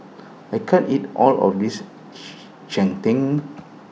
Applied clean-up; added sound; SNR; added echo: none; none; none; none.